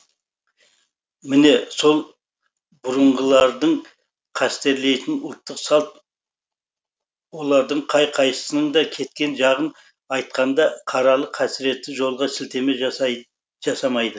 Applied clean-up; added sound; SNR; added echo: none; none; none; none.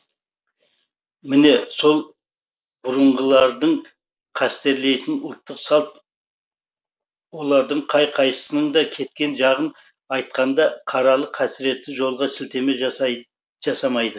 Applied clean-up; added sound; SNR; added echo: neural mask model Resemble Enhance denoiser.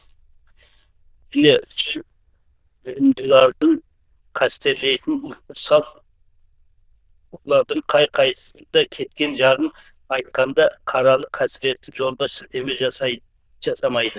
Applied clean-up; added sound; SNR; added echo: neural diffusion model UNIVERSE++.